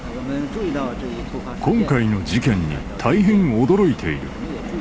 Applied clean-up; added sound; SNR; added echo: none; Subway, metro, underground; 11 dB; none.